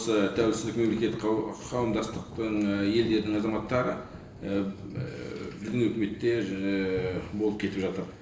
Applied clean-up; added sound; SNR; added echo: none; Thunder; 15 dB; reverberation time 0.8 s.